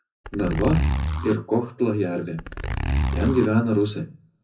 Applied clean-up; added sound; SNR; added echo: none; Zipper (clothing); 2 dB; reverberation time 0.4 s.